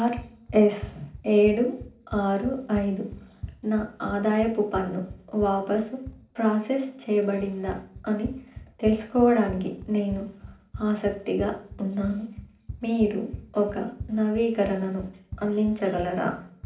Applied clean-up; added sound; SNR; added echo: none; Run; 16 dB; reverberation time 0.4 s.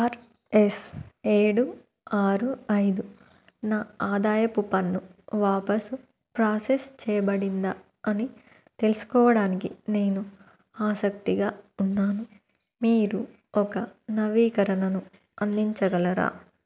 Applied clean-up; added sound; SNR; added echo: none; none; none; none.